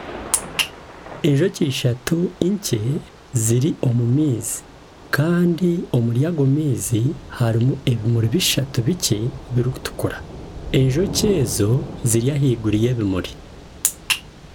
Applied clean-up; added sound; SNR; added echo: none; Thunder / Rain; 15 dB; none.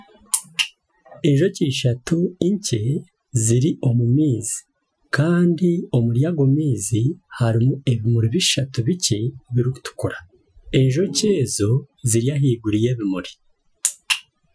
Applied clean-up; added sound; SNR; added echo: classical method Wiener filter.